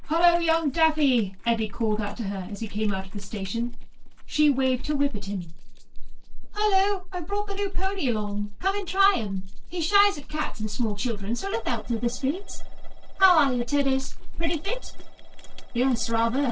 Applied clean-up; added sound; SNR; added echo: neural separator model SepFormer DNS4.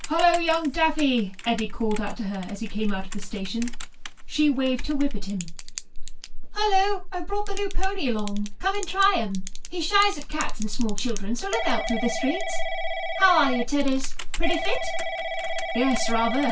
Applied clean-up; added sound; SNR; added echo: none; Telephone / Typing; 12 dB; reverberation time 0.1 s.